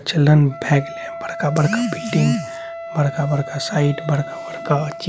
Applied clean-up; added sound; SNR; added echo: none; Wind instrument, woodwind instrument; 13 dB; none.